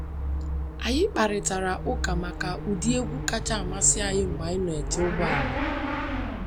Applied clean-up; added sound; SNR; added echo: none; Motorcycle / Accelerating, revving, vroom; 2 dB; none.